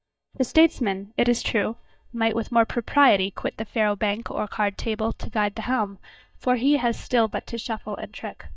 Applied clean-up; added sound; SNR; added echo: neural mask model DeepFilterNet 3.